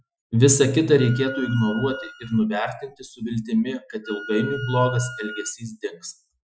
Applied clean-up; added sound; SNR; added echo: classical method Wiener filter.